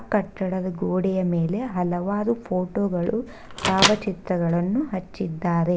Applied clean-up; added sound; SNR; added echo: none; Microwave oven; 5 dB; none.